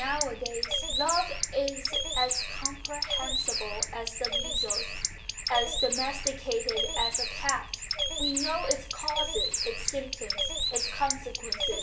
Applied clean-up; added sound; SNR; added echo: none; Bird; -3 dB; reverberation time 0.4 s.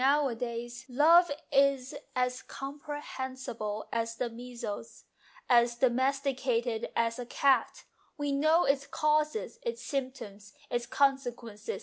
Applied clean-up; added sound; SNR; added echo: none; none; none; none.